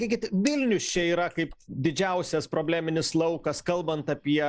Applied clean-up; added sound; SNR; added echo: neural mask model Resemble Enhance denoiser.